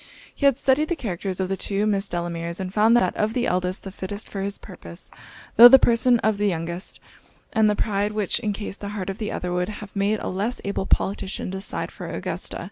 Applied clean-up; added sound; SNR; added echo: none; none; none; none.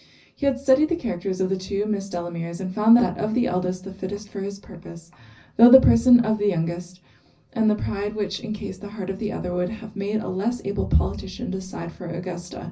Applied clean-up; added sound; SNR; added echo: none; none; none; reverberation time 0.4 s.